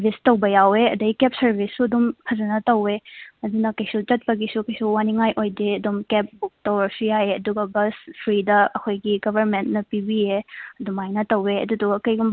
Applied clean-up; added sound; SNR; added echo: none; none; none; none.